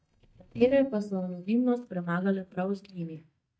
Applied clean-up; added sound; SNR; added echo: neural mask model DeepFilterNet 3.